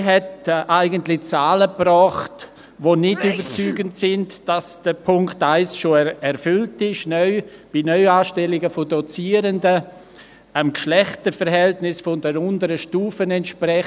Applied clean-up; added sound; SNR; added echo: none; Sneeze; 11 dB; none.